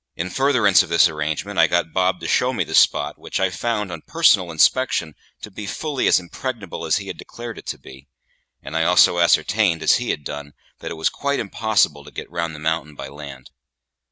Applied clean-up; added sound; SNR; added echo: none; none; none; none.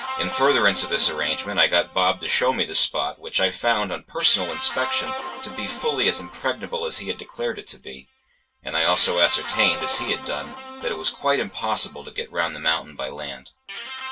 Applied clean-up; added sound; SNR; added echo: none; Guitar; 12 dB; reverberation time 0.1 s.